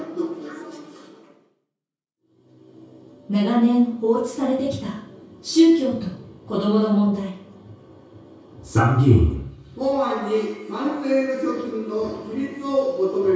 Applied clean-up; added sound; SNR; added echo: none; none; none; reverberation time 0.6 s.